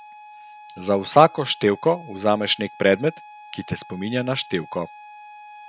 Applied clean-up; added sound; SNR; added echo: none; Harmonica; 20 dB; none.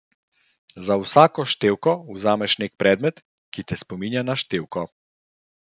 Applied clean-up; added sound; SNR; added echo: none; none; none; none.